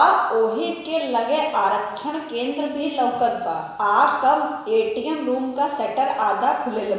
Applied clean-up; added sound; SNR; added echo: none; none; none; reverberation time 1.0 s.